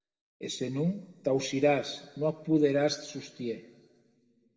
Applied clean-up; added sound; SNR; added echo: none; none; none; reverberation time 1.3 s.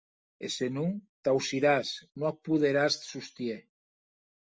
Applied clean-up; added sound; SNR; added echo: none; none; none; none.